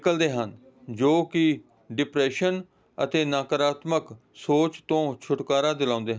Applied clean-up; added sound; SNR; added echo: none; none; none; none.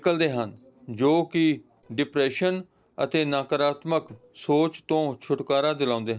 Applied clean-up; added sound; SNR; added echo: neural separator model SepFormer DNS4.